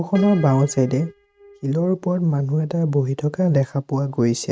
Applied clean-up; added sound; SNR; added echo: neural mask model RNNoise.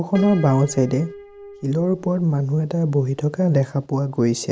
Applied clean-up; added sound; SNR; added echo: none; Piano; 18 dB; none.